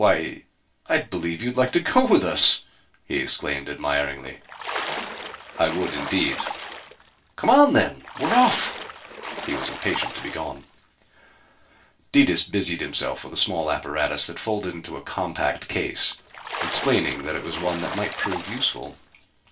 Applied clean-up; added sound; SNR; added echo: none; Splash, splatter; 9 dB; reverberation time 0.2 s.